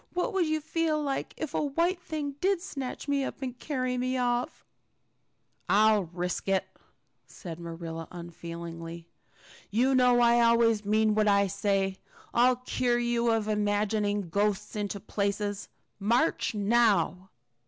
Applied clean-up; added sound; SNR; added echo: none; none; none; none.